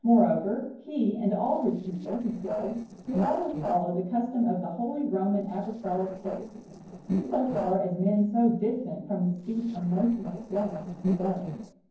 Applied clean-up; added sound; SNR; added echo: neural separator model SepFormer DNS4.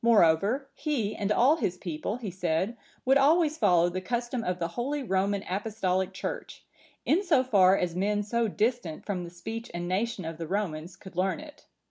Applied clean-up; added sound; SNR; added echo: none; none; none; none.